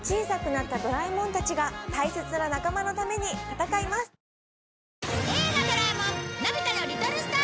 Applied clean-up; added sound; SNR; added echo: none; none; none; none.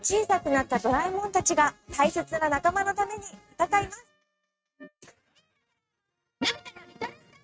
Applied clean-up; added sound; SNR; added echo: neural mask model RNNoise.